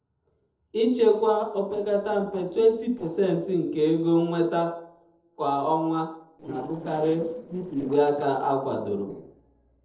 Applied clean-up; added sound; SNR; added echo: neural separator model SepFormer DNS4.